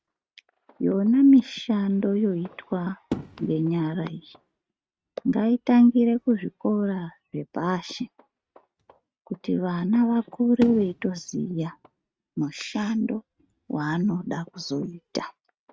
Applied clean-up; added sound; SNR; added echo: neural mask model RNNoise.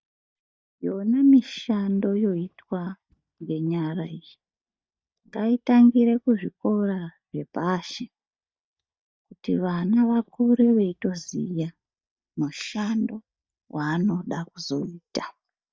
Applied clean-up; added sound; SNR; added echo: neural mask model DeepFilterNet 3.